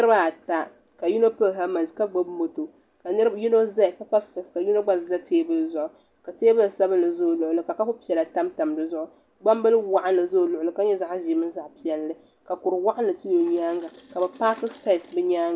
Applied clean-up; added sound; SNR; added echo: none; none; none; none.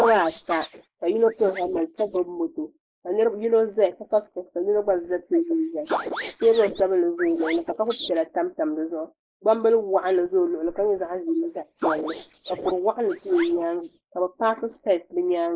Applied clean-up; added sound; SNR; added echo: neural mask model Resemble Enhance denoiser.